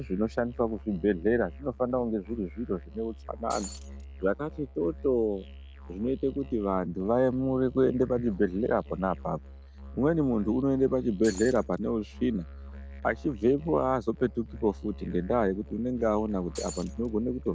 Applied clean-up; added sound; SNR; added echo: none; Shatter + Musical instrument; 15 dB; none.